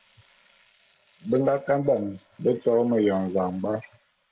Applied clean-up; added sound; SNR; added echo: neural mask model Resemble Enhance denoiser.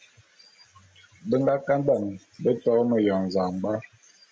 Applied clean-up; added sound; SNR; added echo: none; none; none; none.